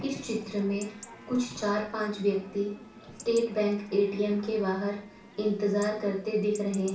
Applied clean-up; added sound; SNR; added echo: none; Chatter / Chirp, tweet / Livestock, farm animals, working animals; 19 dB; reverberation time 0.4 s.